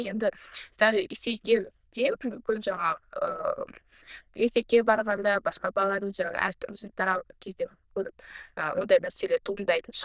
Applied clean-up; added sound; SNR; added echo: neural diffusion model UNIVERSE++.